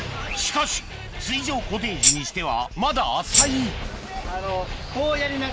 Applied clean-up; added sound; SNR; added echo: none; Tambourine; -4 dB; none.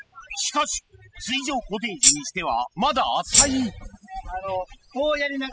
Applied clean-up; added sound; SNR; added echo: classical method spectral subtraction.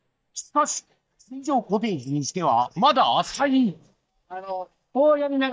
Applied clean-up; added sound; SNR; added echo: neural mask model DeepFilterNet 3.